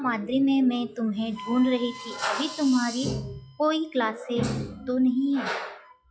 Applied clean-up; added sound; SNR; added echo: classical method log-MMSE.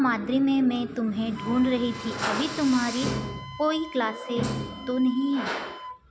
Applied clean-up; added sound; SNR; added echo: none; Wind instrument, woodwind instrument; 17 dB; none.